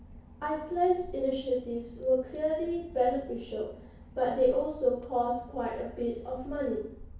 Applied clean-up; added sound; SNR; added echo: none; Engine / Boat, Water vehicle; 17 dB; reverberation time 0.6 s.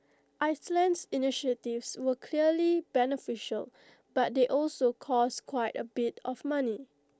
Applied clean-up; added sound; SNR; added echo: none; none; none; none.